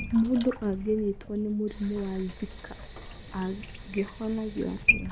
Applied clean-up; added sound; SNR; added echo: none; Sink (filling or washing) / Water tap, faucet; 5 dB; none.